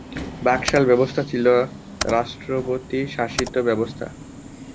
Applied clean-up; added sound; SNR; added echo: none; Subway, metro, underground + Computer keyboard; 11 dB; none.